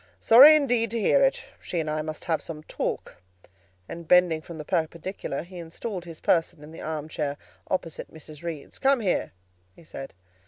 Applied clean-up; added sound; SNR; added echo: none; none; none; none.